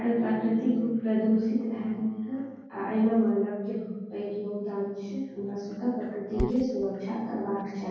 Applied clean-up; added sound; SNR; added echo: none; Dog; 13 dB; reverberation time 1.3 s.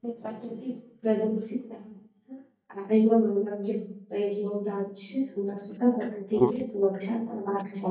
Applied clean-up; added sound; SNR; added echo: neural mask model DeepFilterNet 3.